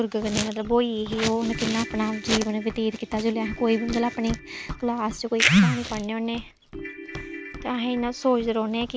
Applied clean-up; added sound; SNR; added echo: none; Run + Ringtone / Keyboard (musical); 14 dB; none.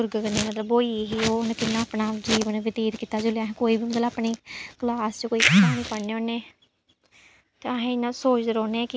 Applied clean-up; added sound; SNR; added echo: none; none; none; none.